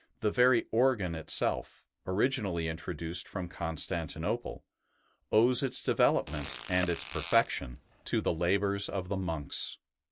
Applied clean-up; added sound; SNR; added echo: none; Fart; 11 dB; none.